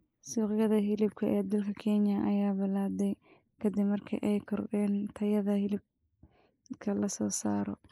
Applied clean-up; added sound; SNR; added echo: neural mask model Resemble Enhance denoiser.